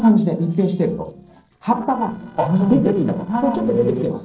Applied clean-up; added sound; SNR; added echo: neural separator model SepFormer DNS4.